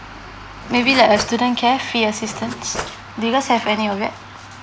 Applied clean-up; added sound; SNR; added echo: none; Cutlery, silverware / Drawer open or close; 13 dB; none.